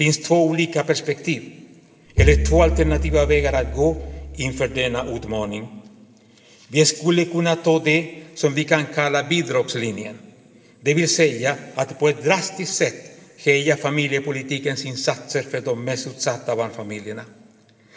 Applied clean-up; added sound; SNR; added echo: none; Bowed string instrument; 1 dB; reverberation time 2.2 s.